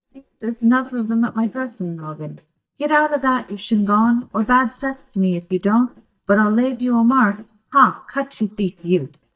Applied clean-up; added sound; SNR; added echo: neural mask model DeepFilterNet 3.